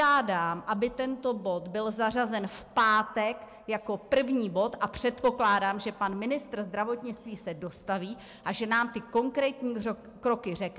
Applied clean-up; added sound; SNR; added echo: none; none; none; none.